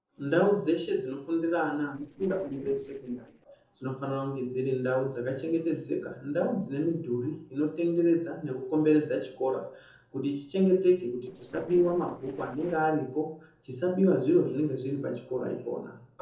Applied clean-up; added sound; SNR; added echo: neural separator model SepFormer DNS4.